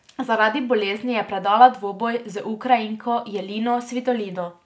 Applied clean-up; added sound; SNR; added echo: none; none; none; none.